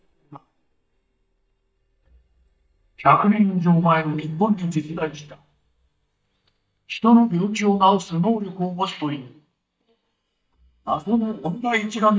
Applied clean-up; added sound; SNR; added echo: neural mask model DeepFilterNet 3.